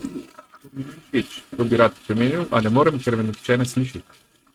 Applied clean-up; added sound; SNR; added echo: neural mask model RNNoise.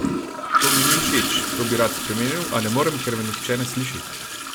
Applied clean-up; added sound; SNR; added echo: none; Toilet flush / Gurgling; -1 dB; none.